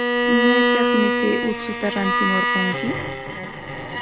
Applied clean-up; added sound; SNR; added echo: none; Bowed string instrument; -4 dB; none.